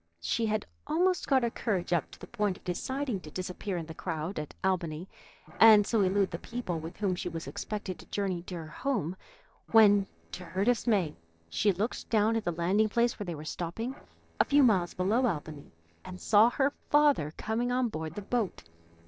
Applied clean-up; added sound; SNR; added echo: neural separator model SepFormer DNS4.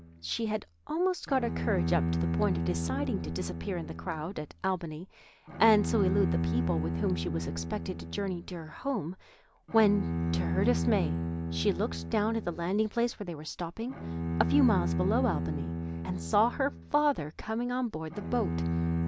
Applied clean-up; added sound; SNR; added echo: none; Bowed string instrument; 2 dB; none.